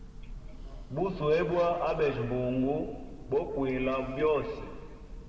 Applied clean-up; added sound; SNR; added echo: none; Church bell; 13 dB; reverberation time 1.9 s.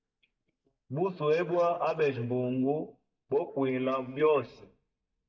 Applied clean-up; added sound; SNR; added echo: neural mask model DeepFilterNet 3.